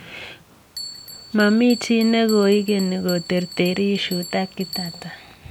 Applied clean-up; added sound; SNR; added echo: none; Bell; 15 dB; none.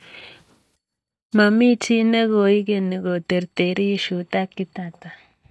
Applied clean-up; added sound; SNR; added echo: neural mask model DeepFilterNet 3.